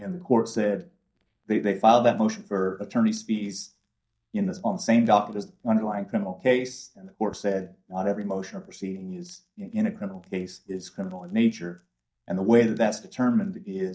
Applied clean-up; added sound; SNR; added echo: neural mask model DeepFilterNet 3.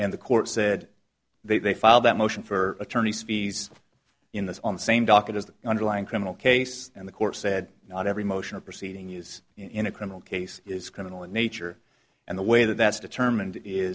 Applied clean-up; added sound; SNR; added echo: none; none; none; none.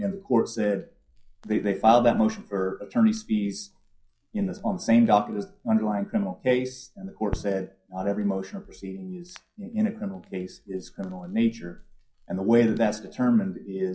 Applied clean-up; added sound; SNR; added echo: classical method WPE with log-MMSE.